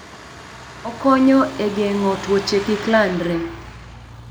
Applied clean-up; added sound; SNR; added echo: none; Truck; 14 dB; none.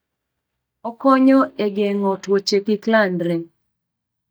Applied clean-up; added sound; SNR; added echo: neural mask model DeepFilterNet 3.